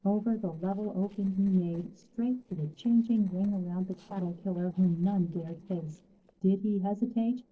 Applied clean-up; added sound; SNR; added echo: neural separator model SepFormer DNS4.